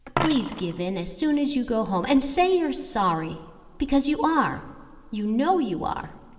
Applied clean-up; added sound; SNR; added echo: none; Coin (dropping); 14 dB; reverberation time 2.7 s.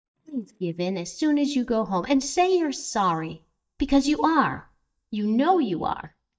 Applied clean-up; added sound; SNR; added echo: neural mask model DeepFilterNet 3.